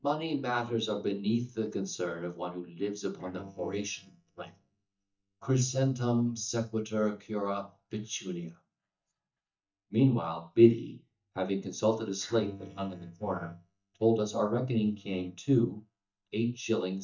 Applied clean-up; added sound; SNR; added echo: neural mask model DeepFilterNet 3.